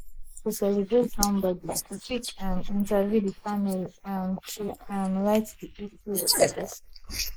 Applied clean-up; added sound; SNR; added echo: neural mask model Resemble Enhance denoiser.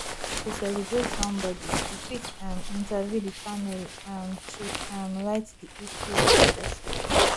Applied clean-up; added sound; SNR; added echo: none; Zipper (clothing); -5 dB; none.